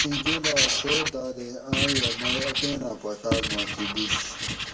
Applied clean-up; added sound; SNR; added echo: none; Writing; -3 dB; reverberation time 0.2 s.